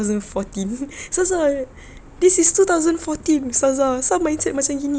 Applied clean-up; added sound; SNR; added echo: none; none; none; none.